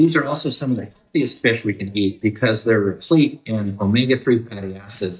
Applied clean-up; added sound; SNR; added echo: neural mask model DeepFilterNet 3.